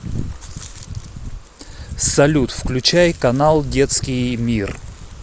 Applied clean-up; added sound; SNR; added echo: none; none; none; none.